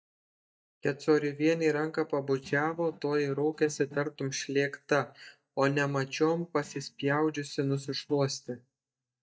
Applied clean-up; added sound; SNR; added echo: neural mask model DeepFilterNet 3.